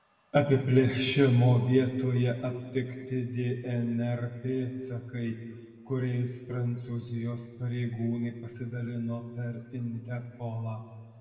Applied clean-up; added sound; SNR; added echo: none; none; none; reverberation time 1.9 s.